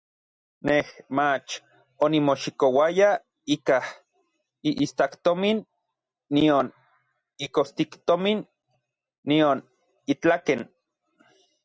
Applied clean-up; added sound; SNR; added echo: none; none; none; none.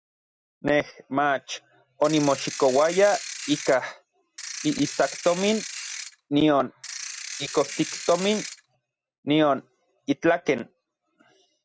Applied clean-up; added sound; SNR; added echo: none; Ratchet, pawl / Percussion; 10 dB; none.